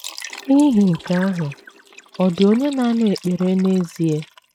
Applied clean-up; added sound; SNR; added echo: neural mask model RNNoise.